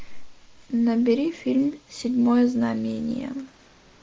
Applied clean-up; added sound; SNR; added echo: neural mask model Resemble Enhance denoiser.